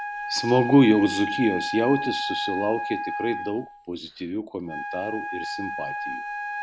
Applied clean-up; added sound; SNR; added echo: none; Wind instrument, woodwind instrument; 6 dB; none.